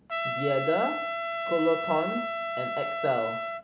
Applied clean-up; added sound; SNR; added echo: none; Trumpet; 2 dB; none.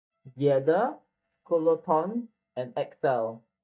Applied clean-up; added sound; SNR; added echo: neural mask model DeepFilterNet 3.